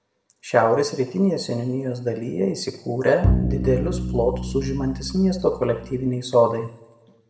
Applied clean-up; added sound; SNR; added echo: none; Bowed string instrument; 2 dB; reverberation time 0.7 s.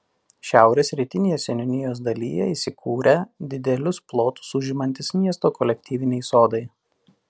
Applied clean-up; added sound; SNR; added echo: none; none; none; none.